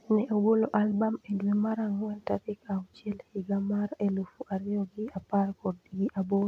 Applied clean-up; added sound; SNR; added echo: none; none; none; none.